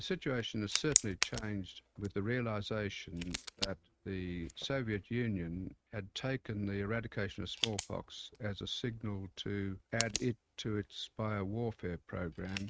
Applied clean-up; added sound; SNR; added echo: neural mask model RNNoise.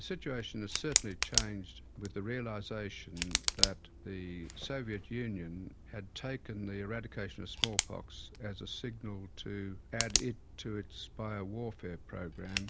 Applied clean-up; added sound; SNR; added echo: none; Tick; -1 dB; none.